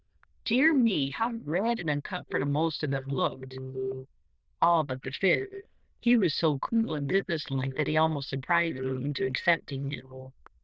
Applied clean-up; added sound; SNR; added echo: neural diffusion model UNIVERSE++.